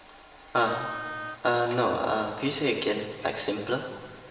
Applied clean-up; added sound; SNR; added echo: none; Wind instrument, woodwind instrument; 10 dB; reverberation time 2.4 s.